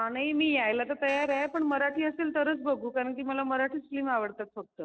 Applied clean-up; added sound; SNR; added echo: neural separator model SepFormer DNS4.